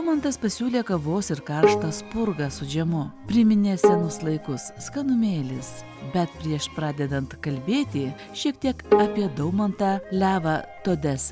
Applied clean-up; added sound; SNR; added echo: none; Bowed string instrument; 2 dB; none.